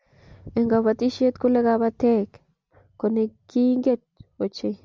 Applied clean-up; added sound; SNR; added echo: none; none; none; none.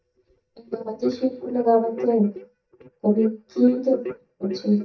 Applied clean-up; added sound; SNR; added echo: neural mask model DeepFilterNet 3.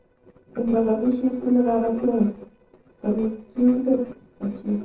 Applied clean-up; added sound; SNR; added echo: neural separator model SepFormer DNS4.